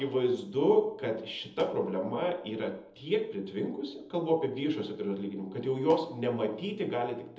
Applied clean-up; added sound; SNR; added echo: none; Fireworks; 20 dB; reverberation time 0.7 s.